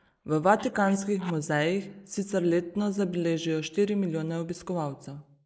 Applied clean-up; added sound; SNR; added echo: neural mask model Resemble Enhance denoiser.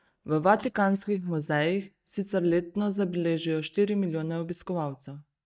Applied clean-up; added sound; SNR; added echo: neural mask model DeepFilterNet 3.